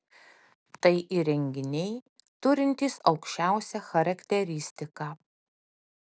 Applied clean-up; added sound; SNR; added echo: none; none; none; none.